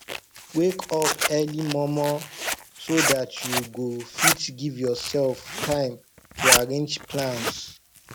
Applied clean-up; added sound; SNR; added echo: none; Zipper (clothing); 1 dB; none.